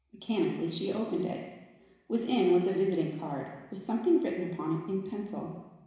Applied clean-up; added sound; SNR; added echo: none; none; none; reverberation time 1.0 s.